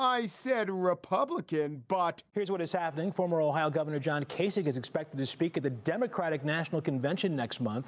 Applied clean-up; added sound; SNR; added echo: none; none; none; none.